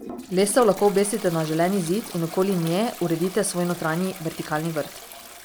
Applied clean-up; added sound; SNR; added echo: none; Toilet flush; 15 dB; none.